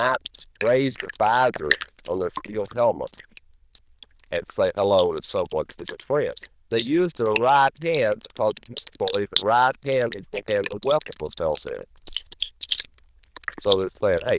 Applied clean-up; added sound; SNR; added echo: neural diffusion model UNIVERSE++.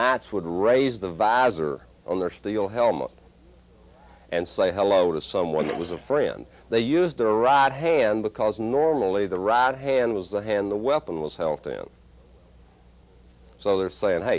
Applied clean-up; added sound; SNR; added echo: none; none; none; none.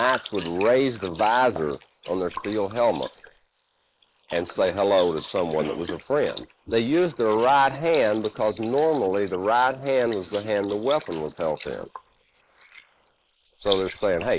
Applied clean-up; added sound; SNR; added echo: neural mask model Resemble Enhance denoiser.